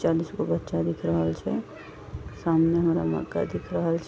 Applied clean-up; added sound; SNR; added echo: none; none; none; none.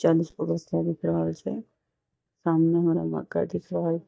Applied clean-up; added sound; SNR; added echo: neural mask model DeepFilterNet 3.